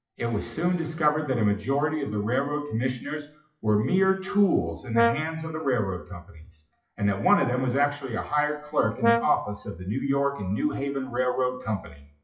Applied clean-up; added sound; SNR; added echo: classical method WPE with log-MMSE.